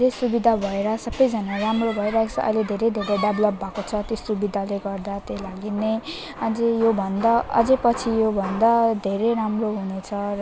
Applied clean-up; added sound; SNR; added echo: none; none; none; none.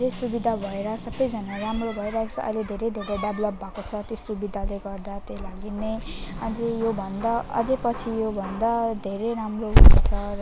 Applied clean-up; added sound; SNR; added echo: none; Growling / Hiss; -5 dB; none.